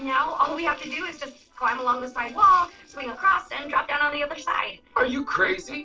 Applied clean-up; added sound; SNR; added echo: neural separator model SepFormer DNS4.